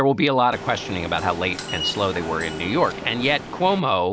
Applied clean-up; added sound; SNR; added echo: none; Subway, metro, underground; 10 dB; none.